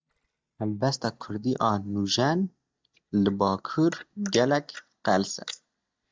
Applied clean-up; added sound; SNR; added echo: neural mask model DeepFilterNet 3.